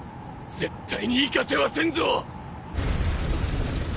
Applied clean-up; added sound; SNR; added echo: none; none; none; none.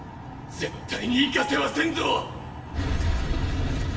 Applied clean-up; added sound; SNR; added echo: none; Marimba, xylophone; 15 dB; reverberation time 1.0 s.